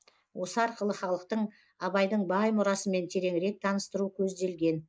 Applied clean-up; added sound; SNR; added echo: neural mask model Resemble Enhance denoiser.